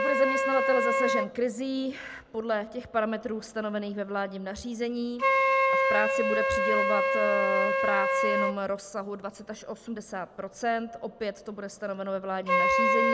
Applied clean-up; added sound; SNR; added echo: none; Wind instrument, woodwind instrument; -3 dB; none.